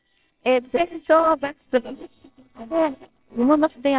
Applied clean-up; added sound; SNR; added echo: neural separator model SepFormer WHAMR!.